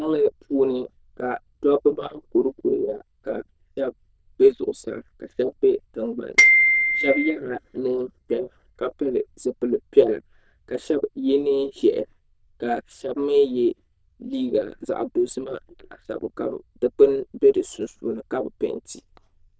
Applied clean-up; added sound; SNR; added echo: neural diffusion model UNIVERSE++.